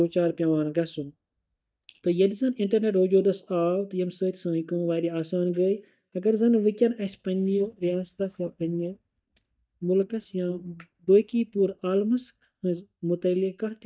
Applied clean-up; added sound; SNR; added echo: neural mask model DeepFilterNet 3.